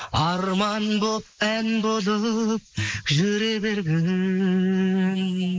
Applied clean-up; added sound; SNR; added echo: neural mask model Resemble Enhance denoiser.